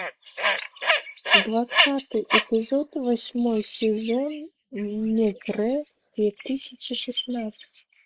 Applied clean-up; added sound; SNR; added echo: neural mask model Resemble Enhance denoiser.